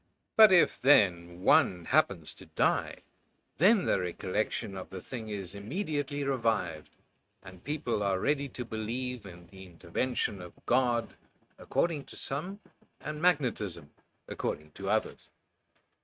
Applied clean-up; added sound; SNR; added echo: neural mask model RNNoise.